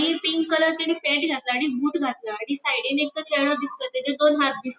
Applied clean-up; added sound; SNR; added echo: none; none; none; none.